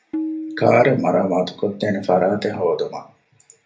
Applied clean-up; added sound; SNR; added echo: none; Tabla; 11 dB; reverberation time 0.3 s.